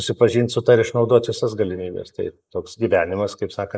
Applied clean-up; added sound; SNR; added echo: neural mask model Resemble Enhance denoiser.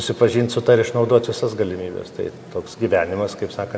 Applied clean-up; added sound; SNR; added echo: none; none; none; none.